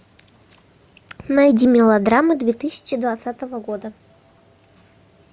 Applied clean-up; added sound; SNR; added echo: none; none; none; none.